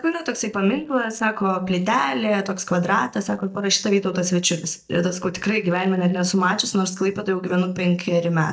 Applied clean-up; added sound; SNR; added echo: neural mask model DeepFilterNet 3.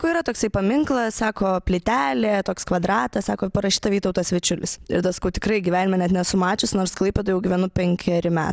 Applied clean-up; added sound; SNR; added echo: none; none; none; none.